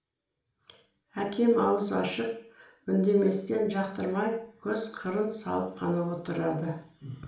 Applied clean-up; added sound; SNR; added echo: none; none; none; reverberation time 0.4 s.